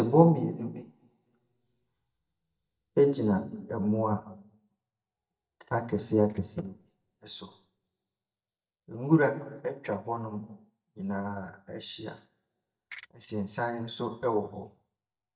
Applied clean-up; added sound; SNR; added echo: neural mask model DeepFilterNet 3.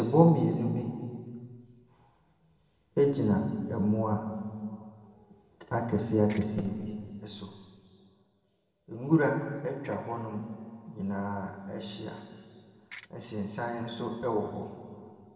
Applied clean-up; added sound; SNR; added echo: none; Ratchet, pawl; 18 dB; reverberation time 2.0 s.